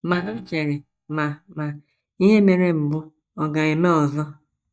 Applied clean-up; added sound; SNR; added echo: neural mask model DeepFilterNet 3.